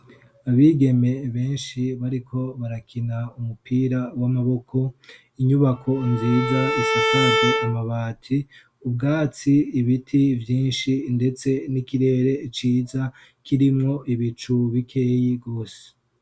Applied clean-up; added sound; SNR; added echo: none; Bowed string instrument; 2 dB; none.